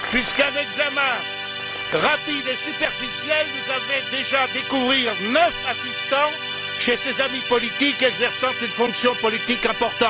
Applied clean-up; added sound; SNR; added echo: none; Musical instrument; 5 dB; none.